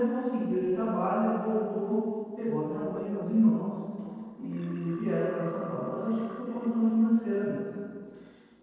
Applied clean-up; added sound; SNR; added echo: neural separator model SepFormer DNS4.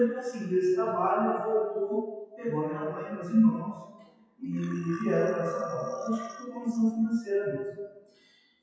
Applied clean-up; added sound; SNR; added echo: classical method WPE with log-MMSE.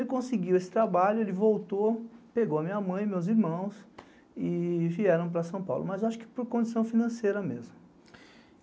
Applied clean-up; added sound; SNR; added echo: none; none; none; none.